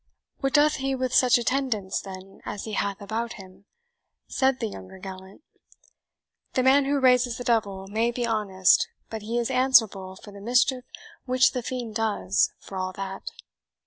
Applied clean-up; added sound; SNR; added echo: none; none; none; none.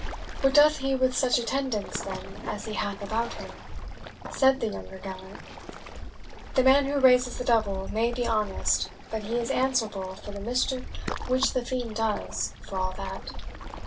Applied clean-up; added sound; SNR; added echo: none; Waves, surf; 8 dB; reverberation time 0.1 s.